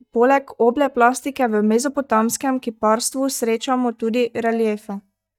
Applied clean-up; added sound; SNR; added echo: neural mask model DeepFilterNet 3.